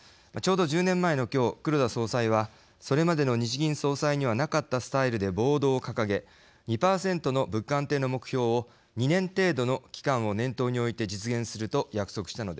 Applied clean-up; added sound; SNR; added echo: none; none; none; none.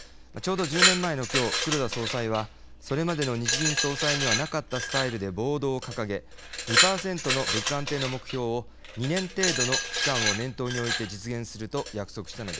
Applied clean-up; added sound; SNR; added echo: none; Glass; 0 dB; none.